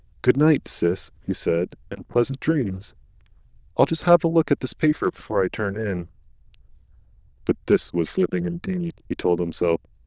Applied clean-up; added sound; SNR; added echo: neural diffusion model UNIVERSE++.